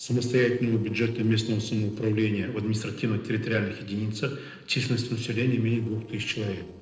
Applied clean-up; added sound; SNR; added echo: neural separator model SepFormer DNS4.